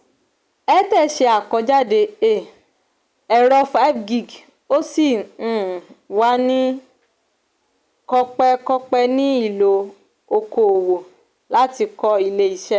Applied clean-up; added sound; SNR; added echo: none; none; none; none.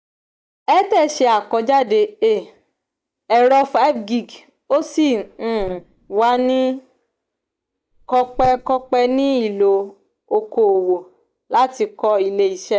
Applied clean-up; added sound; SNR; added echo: neural mask model DeepFilterNet 3.